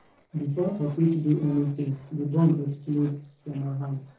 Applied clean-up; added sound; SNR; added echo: neural separator model SepFormer DNS4.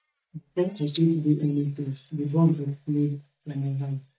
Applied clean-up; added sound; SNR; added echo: neural mask model DeepFilterNet 3.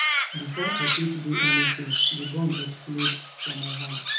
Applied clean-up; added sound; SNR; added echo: none; Crow; -4 dB; reverberation time 0.6 s.